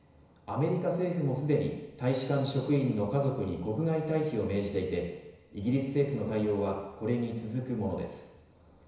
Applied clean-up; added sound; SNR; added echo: none; none; none; reverberation time 1.0 s.